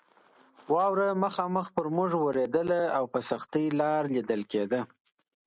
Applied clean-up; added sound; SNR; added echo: none; none; none; none.